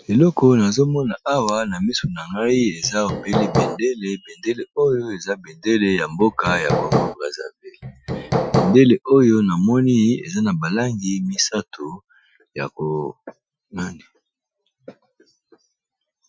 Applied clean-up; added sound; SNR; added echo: classical method Wiener filter.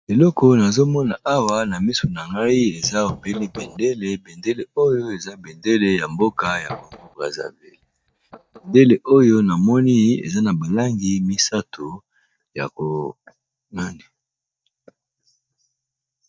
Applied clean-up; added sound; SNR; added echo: neural mask model DeepFilterNet 3.